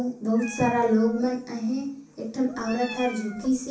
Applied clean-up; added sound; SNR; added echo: none; Meow; 17 dB; reverberation time 0.6 s.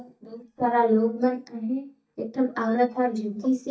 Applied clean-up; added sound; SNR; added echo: neural mask model DeepFilterNet 3.